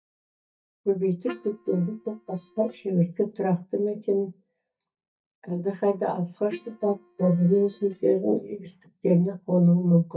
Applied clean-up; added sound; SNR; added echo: neural mask model DeepFilterNet 3.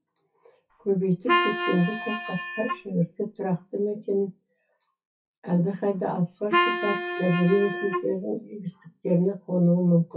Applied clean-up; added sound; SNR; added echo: classical method WPE with log-MMSE.